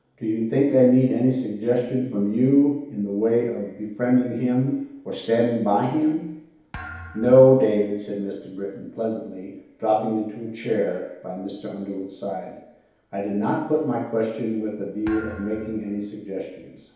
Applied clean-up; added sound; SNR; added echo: none; Thump, thud; 18 dB; reverberation time 2.2 s.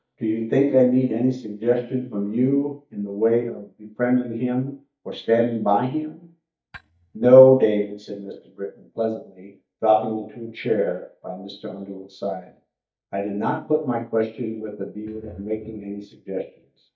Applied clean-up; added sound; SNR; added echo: neural mask model DeepFilterNet 3.